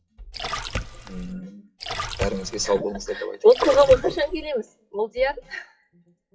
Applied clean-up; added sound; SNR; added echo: classical method WPE with log-MMSE.